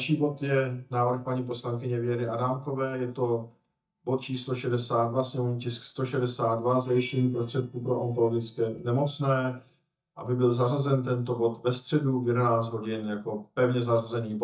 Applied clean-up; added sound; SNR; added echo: neural mask model DeepFilterNet 3.